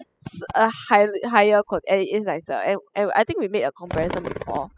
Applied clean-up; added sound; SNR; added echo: classical method spectral subtraction.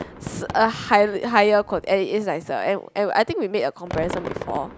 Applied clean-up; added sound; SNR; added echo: none; Fireworks; 14 dB; none.